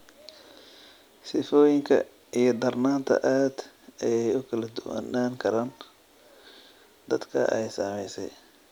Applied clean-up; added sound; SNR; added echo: none; none; none; none.